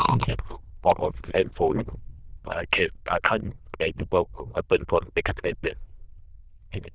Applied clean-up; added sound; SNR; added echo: neural diffusion model UNIVERSE++.